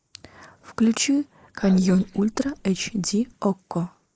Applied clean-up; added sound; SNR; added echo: neural mask model Resemble Enhance denoiser.